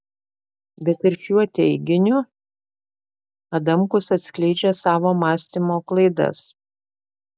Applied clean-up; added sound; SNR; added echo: none; none; none; none.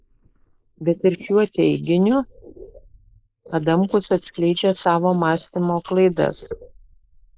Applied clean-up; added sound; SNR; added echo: neural mask model Resemble Enhance denoiser.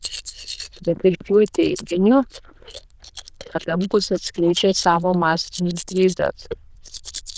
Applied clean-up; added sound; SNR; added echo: neural diffusion model UNIVERSE++.